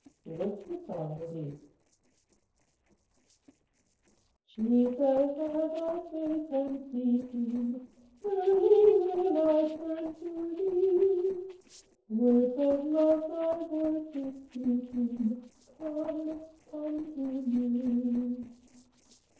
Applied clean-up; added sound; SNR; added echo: neural separator model SepFormer DNS4.